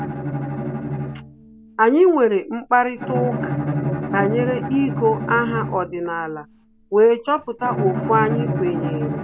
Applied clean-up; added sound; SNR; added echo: none; Bowed string instrument; 5 dB; none.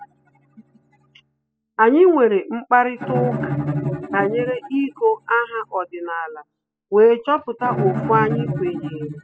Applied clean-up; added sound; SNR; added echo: classical method spectral subtraction.